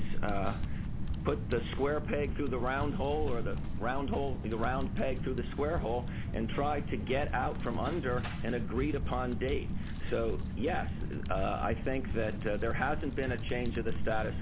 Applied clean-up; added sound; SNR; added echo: none; Typing; -1 dB; none.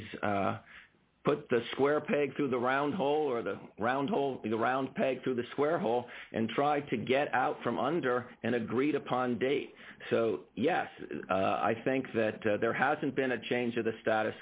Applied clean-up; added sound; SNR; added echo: none; none; none; none.